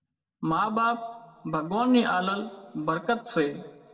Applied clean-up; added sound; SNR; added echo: none; none; none; reverberation time 1.6 s.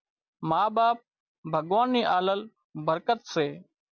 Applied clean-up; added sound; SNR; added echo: none; none; none; none.